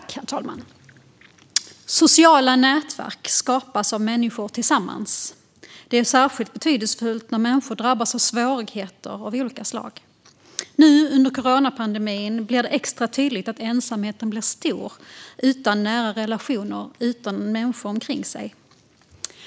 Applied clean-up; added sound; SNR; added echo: none; none; none; none.